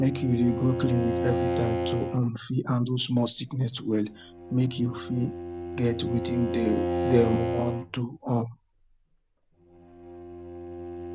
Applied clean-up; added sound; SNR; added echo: none; Bowed string instrument; 4 dB; none.